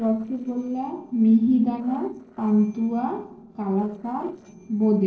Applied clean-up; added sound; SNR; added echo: neural separator model SepFormer DNS4.